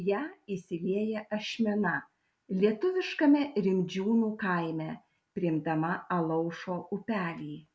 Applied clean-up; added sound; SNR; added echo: none; none; none; none.